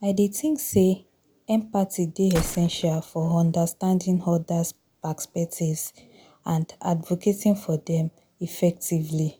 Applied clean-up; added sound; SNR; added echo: none; Gunshot, gunfire; 15 dB; none.